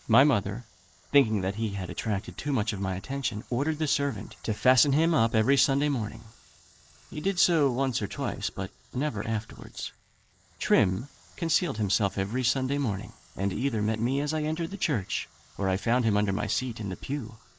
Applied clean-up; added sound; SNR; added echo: neural mask model Resemble Enhance denoiser.